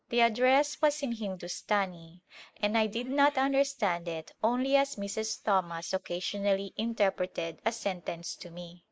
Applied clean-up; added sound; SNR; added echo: neural mask model Resemble Enhance denoiser.